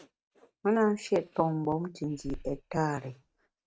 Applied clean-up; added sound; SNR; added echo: neural mask model RNNoise.